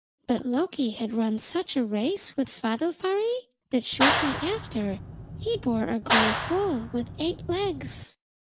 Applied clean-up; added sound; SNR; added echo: none; Clapping; 1 dB; none.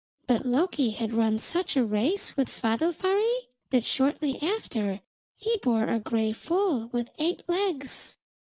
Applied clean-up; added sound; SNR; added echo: none; none; none; none.